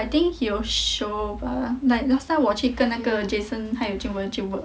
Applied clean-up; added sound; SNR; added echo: none; none; none; none.